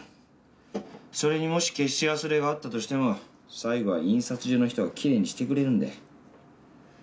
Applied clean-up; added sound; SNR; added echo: none; none; none; none.